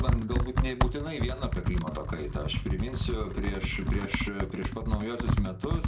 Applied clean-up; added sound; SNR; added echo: none; Computer keyboard; -5 dB; none.